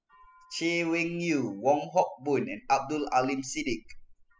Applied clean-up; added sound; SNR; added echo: classical method spectral subtraction.